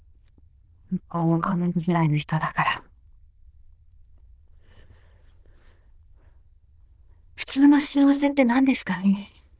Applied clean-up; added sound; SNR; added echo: neural diffusion model UNIVERSE++.